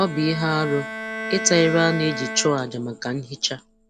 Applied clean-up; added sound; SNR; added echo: none; Bowed string instrument; 9 dB; none.